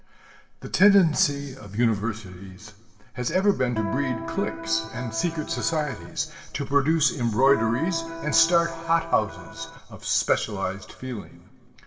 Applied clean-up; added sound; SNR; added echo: none; Electric guitar; 9 dB; reverberation time 1.3 s.